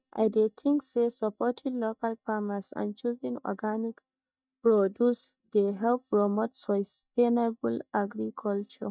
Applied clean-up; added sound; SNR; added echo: neural mask model DeepFilterNet 3.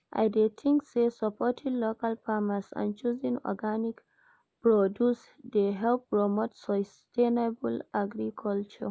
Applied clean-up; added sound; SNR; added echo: none; none; none; none.